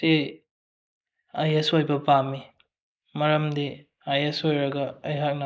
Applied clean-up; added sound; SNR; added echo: neural mask model Resemble Enhance denoiser.